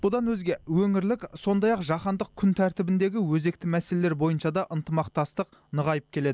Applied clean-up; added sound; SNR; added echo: none; none; none; none.